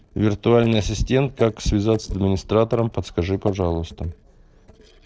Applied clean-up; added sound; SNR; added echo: neural separator model SepFormer DNS4.